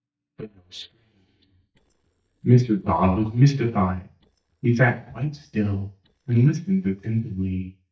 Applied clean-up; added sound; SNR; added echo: neural mask model DeepFilterNet 3.